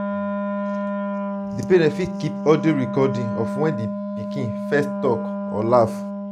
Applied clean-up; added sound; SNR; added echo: none; Wind instrument, woodwind instrument; 4 dB; none.